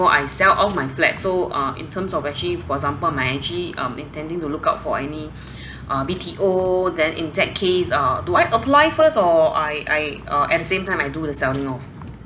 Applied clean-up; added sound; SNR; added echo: none; Vehicle; 15 dB; none.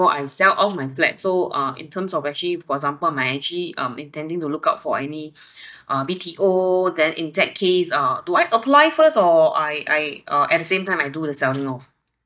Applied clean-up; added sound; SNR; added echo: neural mask model DeepFilterNet 3.